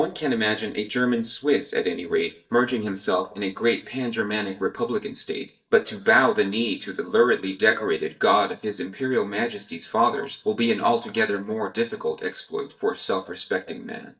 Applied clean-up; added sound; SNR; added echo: neural mask model DeepFilterNet 3.